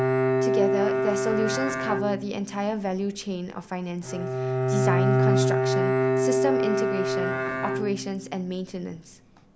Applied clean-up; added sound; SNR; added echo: none; Bowed string instrument; -5 dB; none.